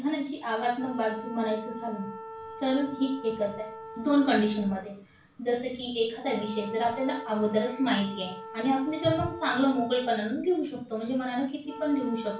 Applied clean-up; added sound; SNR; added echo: none; Wind instrument, woodwind instrument; 14 dB; reverberation time 0.3 s.